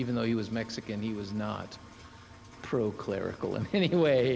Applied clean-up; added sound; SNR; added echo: none; Engine; 20 dB; none.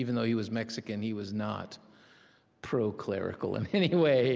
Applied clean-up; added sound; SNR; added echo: none; none; none; none.